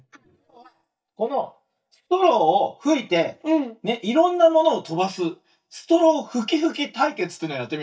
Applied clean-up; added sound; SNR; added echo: neural mask model DeepFilterNet 3.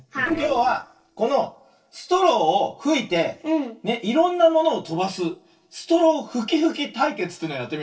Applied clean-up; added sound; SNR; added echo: neural separator model SepFormer DNS4.